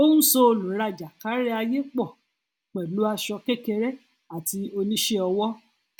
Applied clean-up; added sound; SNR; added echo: none; none; none; none.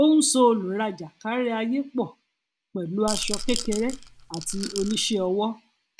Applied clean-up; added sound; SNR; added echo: none; Rattle / Rattle (instrument); 7 dB; none.